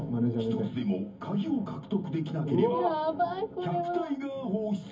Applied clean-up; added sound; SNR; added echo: none; none; none; reverberation time 0.3 s.